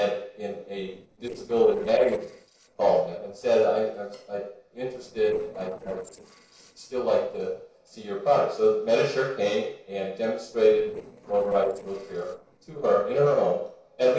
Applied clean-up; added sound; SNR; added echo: neural separator model SepFormer DNS4.